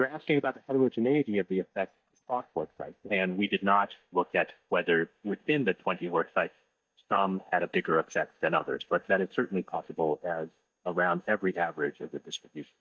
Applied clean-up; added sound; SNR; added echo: neural mask model DeepFilterNet 3.